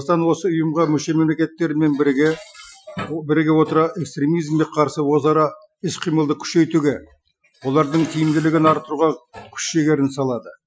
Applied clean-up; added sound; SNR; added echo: classical method Wiener filter.